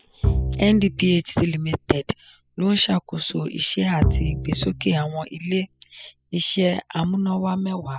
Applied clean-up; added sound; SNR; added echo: classical method spectral subtraction.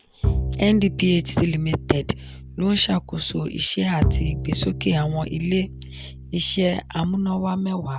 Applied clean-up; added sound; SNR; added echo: none; Bowed string instrument; 6 dB; none.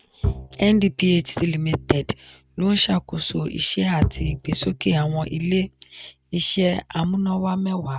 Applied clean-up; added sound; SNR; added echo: neural mask model RNNoise.